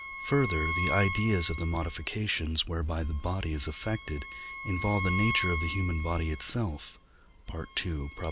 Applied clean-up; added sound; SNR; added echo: none; Bowed string instrument; 7 dB; none.